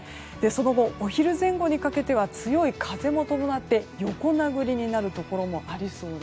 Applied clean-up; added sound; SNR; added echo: none; none; none; none.